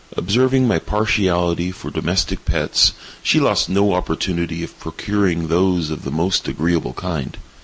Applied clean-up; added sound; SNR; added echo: none; none; none; none.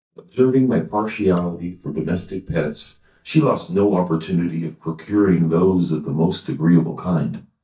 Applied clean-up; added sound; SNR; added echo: neural mask model DeepFilterNet 3.